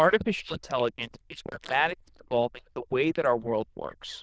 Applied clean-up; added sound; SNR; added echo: neural diffusion model UNIVERSE++.